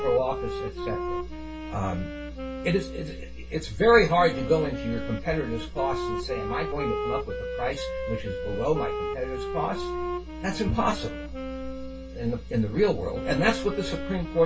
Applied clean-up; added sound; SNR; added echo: none; Wind instrument, woodwind instrument; 7 dB; reverberation time 0.2 s.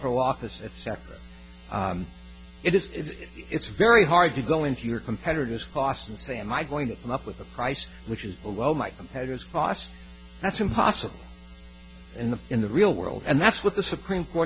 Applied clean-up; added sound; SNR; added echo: none; none; none; none.